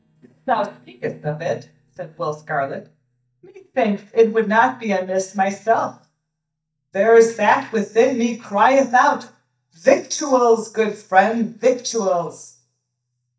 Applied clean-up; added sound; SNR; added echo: neural mask model DeepFilterNet 3.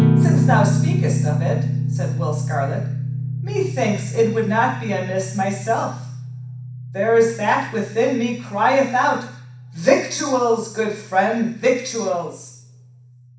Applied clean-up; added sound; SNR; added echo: none; Guitar; 2 dB; reverberation time 0.6 s.